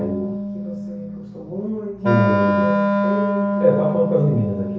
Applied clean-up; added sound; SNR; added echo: none; Wind instrument, woodwind instrument; -2 dB; reverberation time 0.6 s.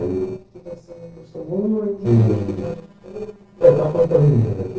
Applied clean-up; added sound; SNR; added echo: neural separator model SepFormer DNS4.